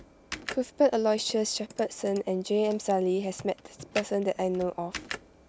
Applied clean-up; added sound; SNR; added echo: none; Computer keyboard; 15 dB; none.